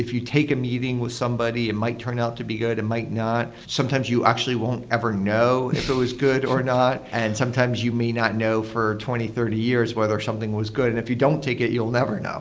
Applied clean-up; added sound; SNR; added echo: none; none; none; none.